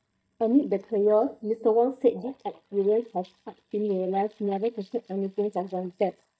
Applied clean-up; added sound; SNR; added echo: neural mask model DeepFilterNet 3.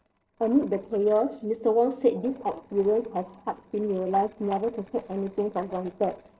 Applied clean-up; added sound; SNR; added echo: neural separator model SepFormer DNS4.